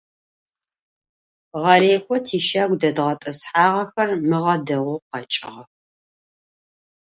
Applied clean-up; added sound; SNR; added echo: neural mask model Resemble Enhance denoiser.